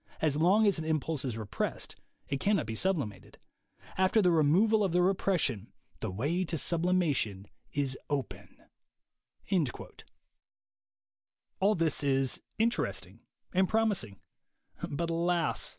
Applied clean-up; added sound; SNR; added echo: none; none; none; none.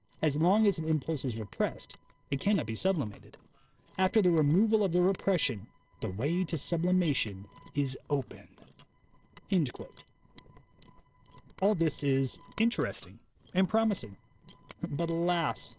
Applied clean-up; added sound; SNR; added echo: neural separator model SepFormer DNS4.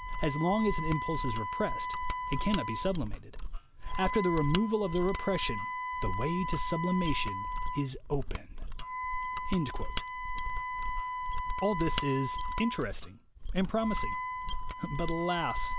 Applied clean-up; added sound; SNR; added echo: none; Mechanisms + Wind instrument, woodwind instrument; 0 dB; none.